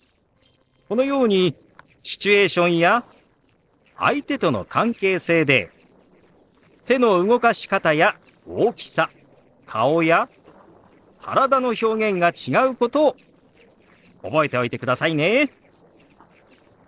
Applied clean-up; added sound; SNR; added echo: neural separator model SepFormer DNS4.